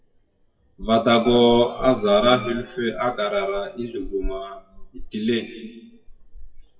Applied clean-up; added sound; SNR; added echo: classical method WPE with log-MMSE.